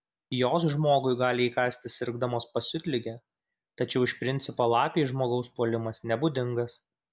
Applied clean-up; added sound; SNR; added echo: none; none; none; none.